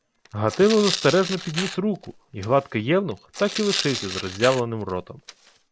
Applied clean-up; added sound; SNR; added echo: none; Tearing; 10 dB; none.